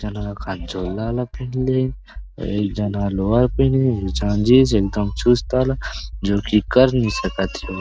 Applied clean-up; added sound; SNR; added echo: none; Accelerating, revving, vroom; 11 dB; none.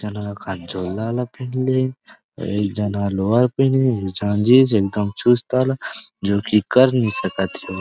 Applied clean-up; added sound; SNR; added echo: none; none; none; none.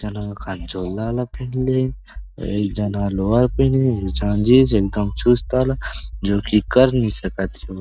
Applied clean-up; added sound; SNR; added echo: neural mask model DeepFilterNet 3.